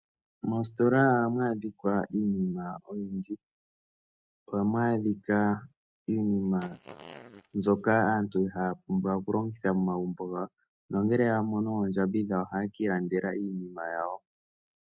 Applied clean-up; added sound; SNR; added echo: neural mask model RNNoise.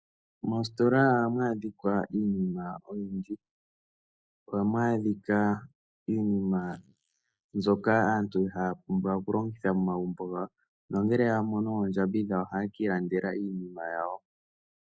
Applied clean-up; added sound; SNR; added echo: neural mask model Resemble Enhance denoiser.